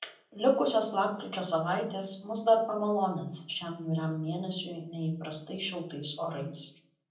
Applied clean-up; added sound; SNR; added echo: none; none; none; reverberation time 0.6 s.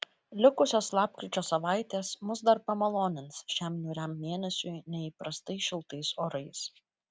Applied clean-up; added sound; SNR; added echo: none; none; none; none.